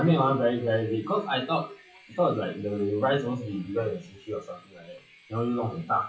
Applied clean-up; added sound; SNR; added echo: classical method WPE with log-MMSE.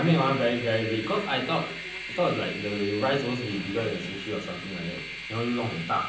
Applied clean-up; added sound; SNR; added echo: none; Train; 9 dB; reverberation time 0.6 s.